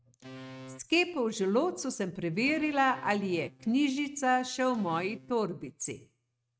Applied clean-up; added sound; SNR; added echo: neural mask model RNNoise.